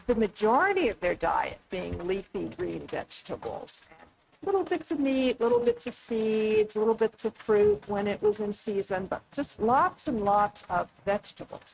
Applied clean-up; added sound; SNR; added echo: neural mask model RNNoise.